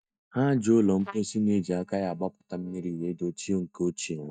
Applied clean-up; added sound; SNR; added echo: neural mask model DeepFilterNet 3.